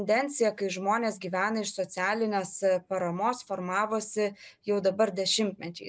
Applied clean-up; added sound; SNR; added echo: neural mask model Resemble Enhance denoiser.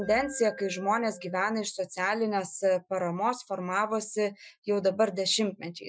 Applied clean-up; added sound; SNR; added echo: classical method Wiener filter.